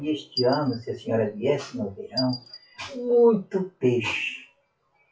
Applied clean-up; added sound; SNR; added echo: classical method WPE with log-MMSE.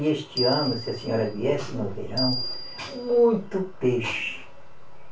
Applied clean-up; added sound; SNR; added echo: none; Bell; 8 dB; reverberation time 0.2 s.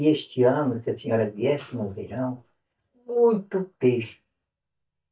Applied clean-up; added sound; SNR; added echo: neural mask model DeepFilterNet 3.